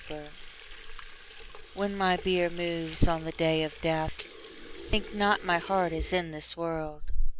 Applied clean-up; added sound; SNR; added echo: none; Sink (filling or washing) / Water tap, faucet; 4 dB; none.